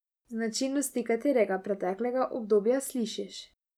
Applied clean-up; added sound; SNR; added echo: none; none; none; none.